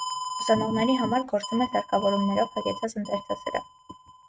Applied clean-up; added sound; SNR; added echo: neural mask model RNNoise.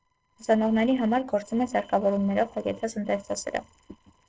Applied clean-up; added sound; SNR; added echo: neural separator model SepFormer DNS4.